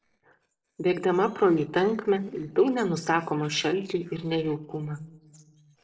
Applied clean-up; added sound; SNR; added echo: neural separator model SepFormer DNS4.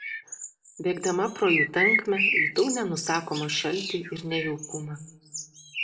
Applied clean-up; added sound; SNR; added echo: none; Bird; 1 dB; reverberation time 1.1 s.